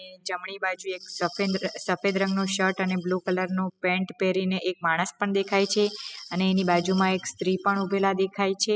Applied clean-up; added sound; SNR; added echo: classical method spectral subtraction.